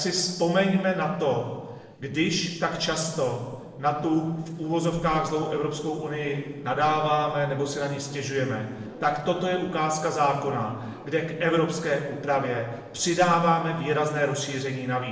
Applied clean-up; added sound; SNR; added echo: neural separator model SepFormer DNS4.